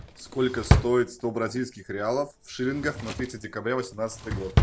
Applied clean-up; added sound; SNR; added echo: none; Drawer open or close; 0 dB; none.